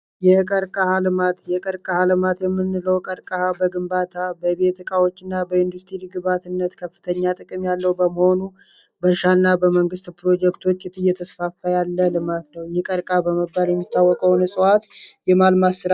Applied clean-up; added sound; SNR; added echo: neural mask model DeepFilterNet 3.